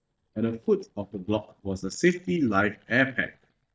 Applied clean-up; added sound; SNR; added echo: neural mask model DeepFilterNet 3.